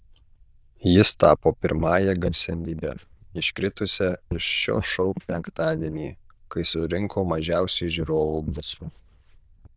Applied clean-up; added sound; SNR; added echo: neural diffusion model UNIVERSE++.